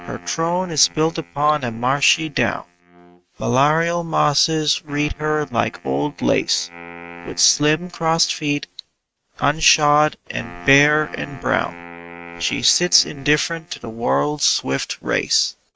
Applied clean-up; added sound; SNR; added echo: neural mask model RNNoise.